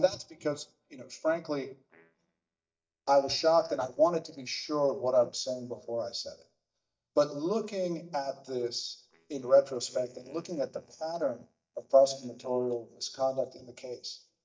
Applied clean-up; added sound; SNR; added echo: neural mask model DeepFilterNet 3.